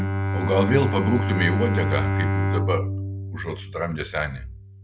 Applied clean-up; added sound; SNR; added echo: none; Bowed string instrument; -1 dB; none.